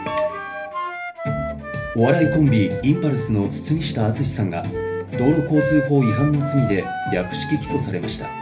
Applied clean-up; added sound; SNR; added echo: none; Wind instrument, woodwind instrument; 8 dB; reverberation time 0.3 s.